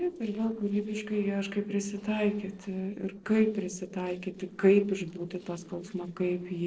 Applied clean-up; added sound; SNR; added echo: neural separator model SepFormer DNS4.